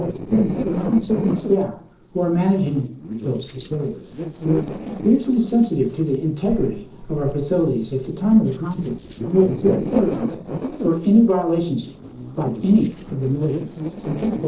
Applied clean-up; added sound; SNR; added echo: neural separator model SepFormer DNS4.